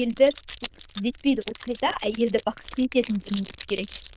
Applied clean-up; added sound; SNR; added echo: neural diffusion model UNIVERSE++.